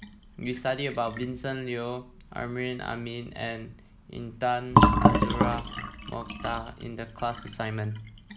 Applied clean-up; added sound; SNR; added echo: none; Fill (with liquid); -4 dB; none.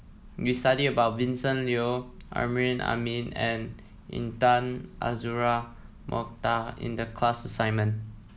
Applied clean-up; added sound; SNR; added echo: none; none; none; none.